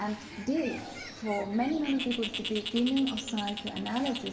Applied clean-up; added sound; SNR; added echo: none; Bird; 9 dB; reverberation time 2.7 s.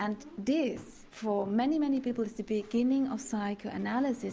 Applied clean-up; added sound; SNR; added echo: none; none; none; none.